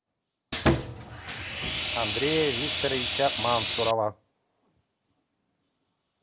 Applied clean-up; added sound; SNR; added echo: none; Sawing; -2 dB; none.